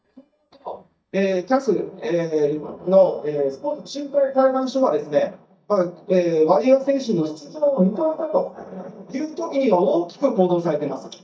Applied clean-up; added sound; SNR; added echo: neural mask model DeepFilterNet 3.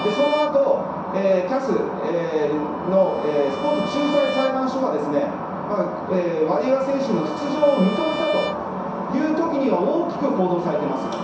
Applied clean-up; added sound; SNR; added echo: none; Bowed string instrument; 13 dB; reverberation time 0.7 s.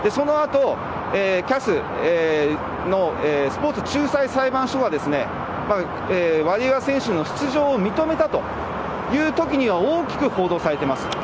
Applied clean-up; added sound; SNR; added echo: none; none; none; none.